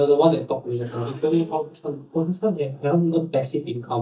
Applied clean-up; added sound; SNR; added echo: neural mask model DeepFilterNet 3.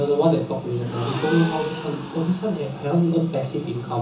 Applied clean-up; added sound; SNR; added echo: none; Gasp; 13 dB; reverberation time 0.7 s.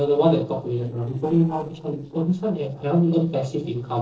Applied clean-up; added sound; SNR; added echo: neural separator model SepFormer DNS4.